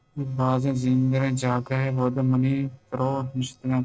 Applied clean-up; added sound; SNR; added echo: neural separator model SepFormer DNS4.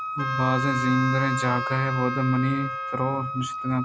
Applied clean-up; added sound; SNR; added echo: none; Wind instrument, woodwind instrument + Wind instrument, woodwind instrument; 3 dB; none.